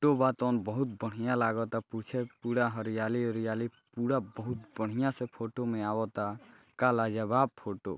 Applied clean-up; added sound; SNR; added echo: none; none; none; none.